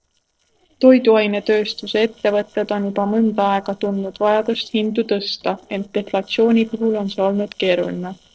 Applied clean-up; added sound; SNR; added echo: neural separator model SepFormer DNS4.